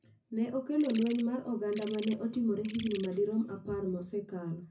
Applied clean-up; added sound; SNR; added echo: none; Insect; -4 dB; reverberation time 0.4 s.